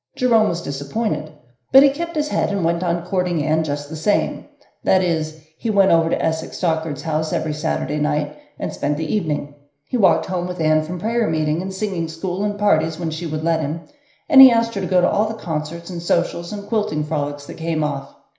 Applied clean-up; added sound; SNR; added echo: none; none; none; reverberation time 0.5 s.